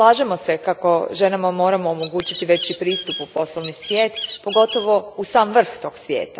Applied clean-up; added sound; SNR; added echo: none; Bird; 11 dB; none.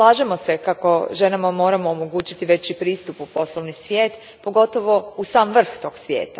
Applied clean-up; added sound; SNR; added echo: none; none; none; none.